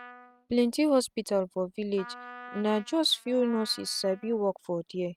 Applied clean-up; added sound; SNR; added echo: neural mask model RNNoise.